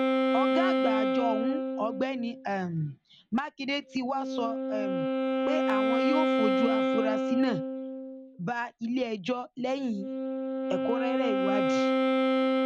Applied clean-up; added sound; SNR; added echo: none; Wind instrument, woodwind instrument; -4 dB; none.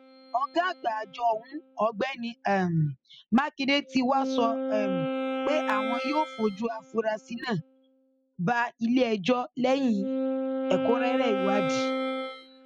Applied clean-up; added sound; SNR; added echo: classical method spectral subtraction.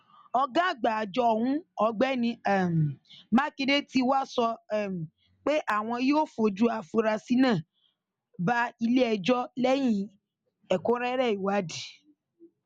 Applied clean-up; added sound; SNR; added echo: none; none; none; none.